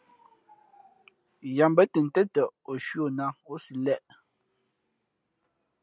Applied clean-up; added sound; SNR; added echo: none; none; none; none.